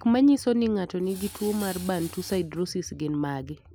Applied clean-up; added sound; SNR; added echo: none; Tools; 18 dB; none.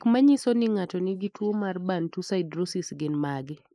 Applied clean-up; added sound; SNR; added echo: neural mask model Resemble Enhance denoiser.